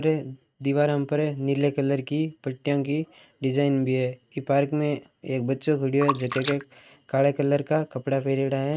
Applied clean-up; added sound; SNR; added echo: neural mask model RNNoise.